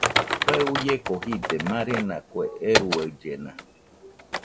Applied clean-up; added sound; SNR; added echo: none; Typing; 0 dB; none.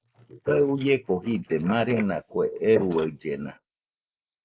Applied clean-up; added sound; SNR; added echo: neural mask model Resemble Enhance denoiser.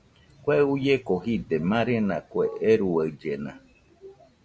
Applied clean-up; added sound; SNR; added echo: none; none; none; none.